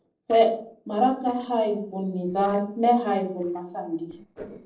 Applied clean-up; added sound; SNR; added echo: neural separator model SepFormer DNS4.